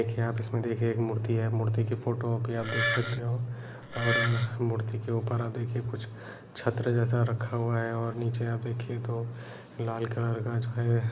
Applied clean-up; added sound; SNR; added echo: none; Wood; 3 dB; none.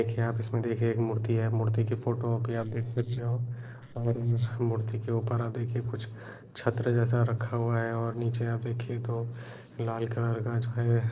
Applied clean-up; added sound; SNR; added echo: neural separator model SepFormer DNS4.